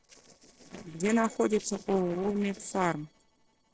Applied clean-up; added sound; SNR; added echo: neural separator model SepFormer DNS4.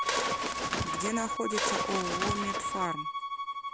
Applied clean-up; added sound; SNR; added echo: none; Bird + Bowed string instrument; -4 dB; none.